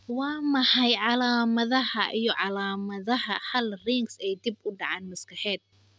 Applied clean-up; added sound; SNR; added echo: none; none; none; none.